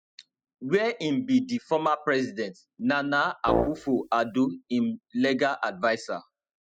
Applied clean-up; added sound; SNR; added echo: classical method spectral subtraction.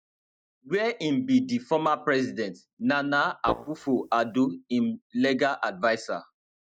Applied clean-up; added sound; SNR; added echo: neural mask model DeepFilterNet 3.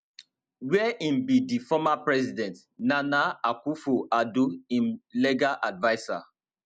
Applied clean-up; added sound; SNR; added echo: none; none; none; none.